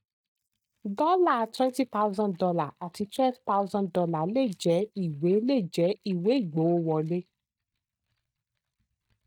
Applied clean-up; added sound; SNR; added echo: neural mask model DeepFilterNet 3.